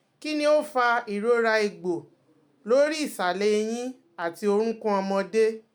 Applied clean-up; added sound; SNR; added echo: none; none; none; none.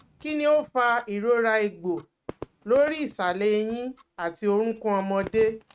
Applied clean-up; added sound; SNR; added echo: neural mask model RNNoise.